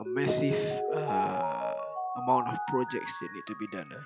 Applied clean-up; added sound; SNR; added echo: classical method log-MMSE.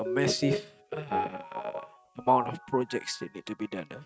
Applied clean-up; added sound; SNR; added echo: neural mask model RNNoise.